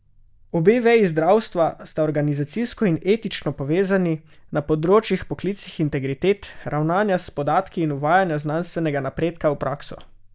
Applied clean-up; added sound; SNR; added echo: none; none; none; none.